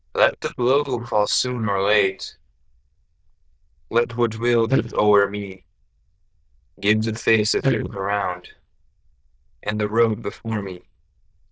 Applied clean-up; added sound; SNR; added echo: neural diffusion model UNIVERSE++.